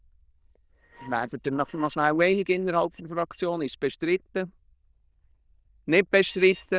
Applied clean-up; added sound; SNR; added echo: neural diffusion model UNIVERSE++.